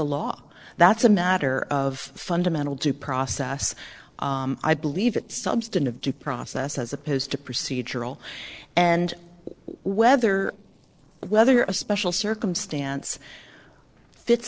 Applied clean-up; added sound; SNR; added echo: neural separator model SepFormer DNS4.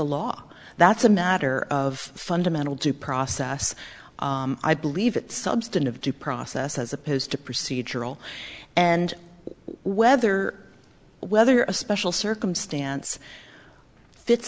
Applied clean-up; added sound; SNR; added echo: none; none; none; none.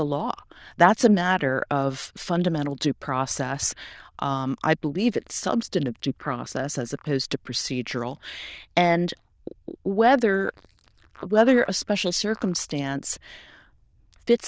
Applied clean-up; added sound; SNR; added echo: neural diffusion model UNIVERSE++.